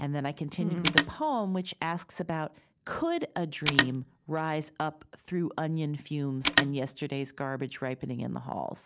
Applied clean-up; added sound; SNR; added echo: none; Telephone; 2 dB; none.